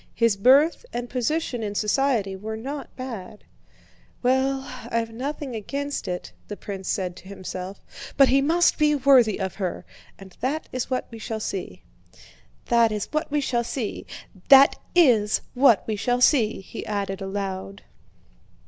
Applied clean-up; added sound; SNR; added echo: none; none; none; none.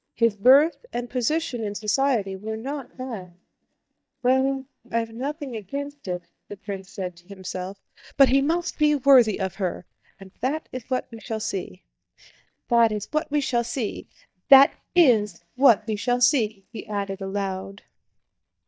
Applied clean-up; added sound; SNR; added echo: neural mask model DeepFilterNet 3.